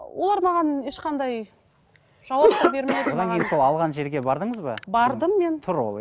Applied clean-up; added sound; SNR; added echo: none; Cough; 3 dB; none.